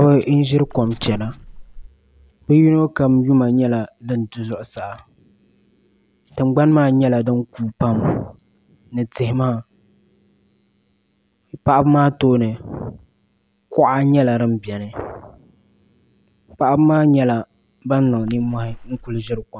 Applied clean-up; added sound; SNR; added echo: none; Water / Splash, splatter; 16 dB; none.